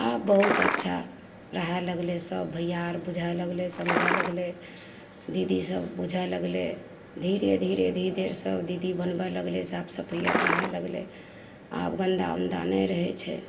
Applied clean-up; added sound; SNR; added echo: none; Liquid; -2 dB; reverberation time 0.2 s.